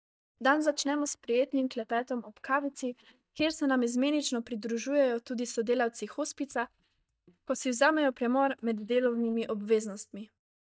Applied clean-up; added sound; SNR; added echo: neural mask model DeepFilterNet 3.